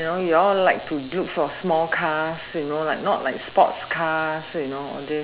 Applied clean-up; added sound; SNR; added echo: none; none; none; none.